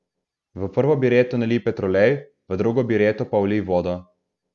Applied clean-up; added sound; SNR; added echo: none; none; none; none.